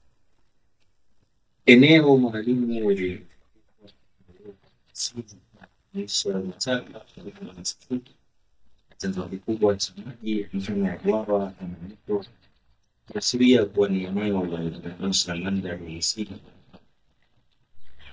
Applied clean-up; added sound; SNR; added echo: neural mask model DeepFilterNet 3.